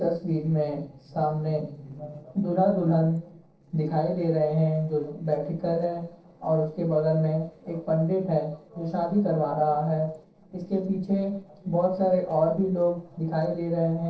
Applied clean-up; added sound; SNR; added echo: neural separator model SepFormer DNS4.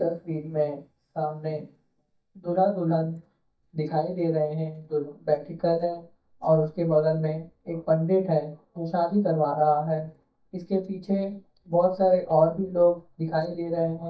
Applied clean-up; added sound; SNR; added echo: neural mask model DeepFilterNet 3.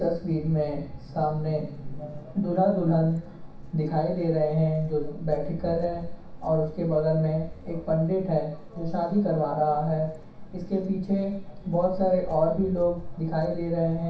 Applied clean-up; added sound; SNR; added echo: none; Walk, footsteps; 12 dB; reverberation time 0.7 s.